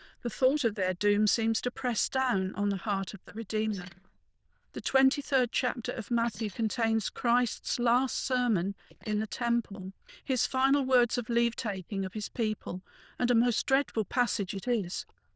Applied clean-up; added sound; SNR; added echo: neural diffusion model UNIVERSE++.